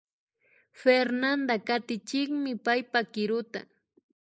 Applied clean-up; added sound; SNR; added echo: neural mask model Resemble Enhance denoiser.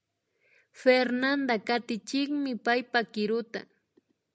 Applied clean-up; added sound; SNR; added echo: none; none; none; none.